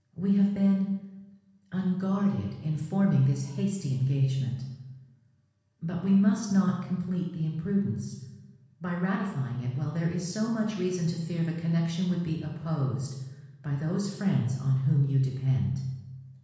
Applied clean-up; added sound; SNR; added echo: none; none; none; reverberation time 1.1 s.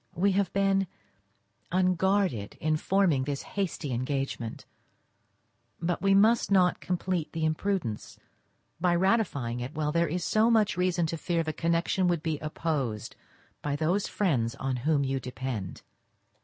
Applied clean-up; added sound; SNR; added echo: none; none; none; none.